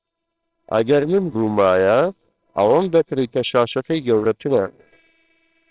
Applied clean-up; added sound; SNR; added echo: neural separator model SepFormer WHAMR!.